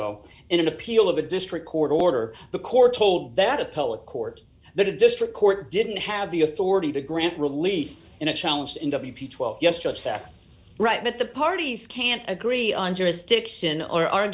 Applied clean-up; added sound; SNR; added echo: none; none; none; none.